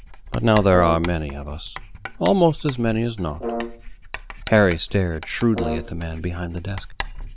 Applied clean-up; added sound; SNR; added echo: none; Writing + Brass instrument; 10 dB; none.